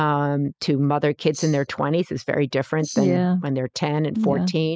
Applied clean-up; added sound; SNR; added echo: classical method spectral subtraction.